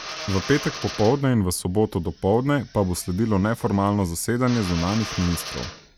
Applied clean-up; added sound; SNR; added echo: none; Drill; 14 dB; none.